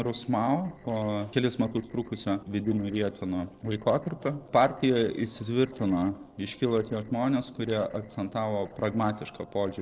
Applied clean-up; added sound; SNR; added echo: neural separator model SepFormer DNS4.